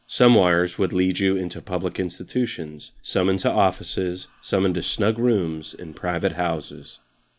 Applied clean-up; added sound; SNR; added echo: neural mask model Resemble Enhance denoiser.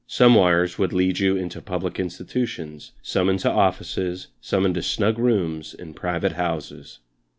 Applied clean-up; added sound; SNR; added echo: none; none; none; none.